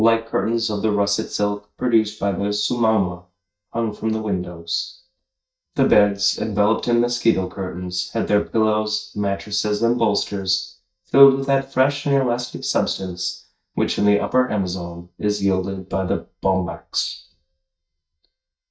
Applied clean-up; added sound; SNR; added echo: neural mask model DeepFilterNet 3.